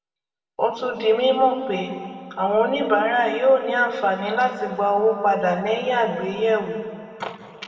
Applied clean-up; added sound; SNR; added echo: none; none; none; reverberation time 2.3 s.